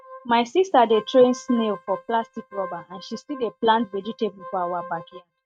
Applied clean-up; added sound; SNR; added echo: neural mask model RNNoise.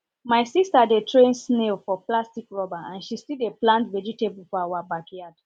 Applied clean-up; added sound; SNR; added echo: none; none; none; none.